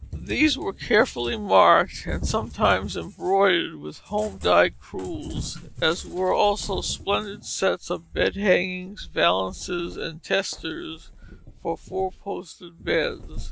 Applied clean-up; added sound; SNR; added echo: none; Cat; 13 dB; none.